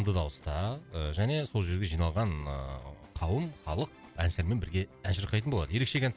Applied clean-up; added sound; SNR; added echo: none; none; none; none.